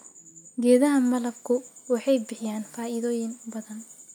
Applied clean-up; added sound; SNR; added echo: none; none; none; none.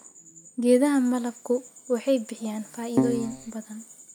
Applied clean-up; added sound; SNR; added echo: none; Keyboard (musical); -1 dB; none.